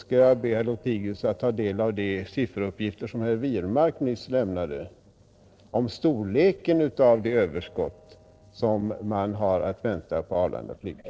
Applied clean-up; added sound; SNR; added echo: neural separator model SepFormer DNS4.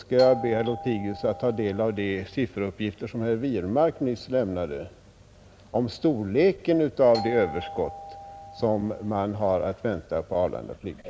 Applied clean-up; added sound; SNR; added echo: none; Doorbell; 12 dB; none.